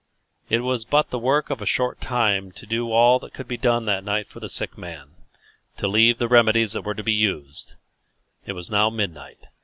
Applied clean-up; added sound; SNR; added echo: none; none; none; none.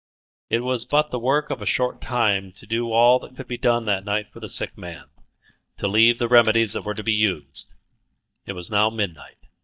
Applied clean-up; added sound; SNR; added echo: neural mask model DeepFilterNet 3.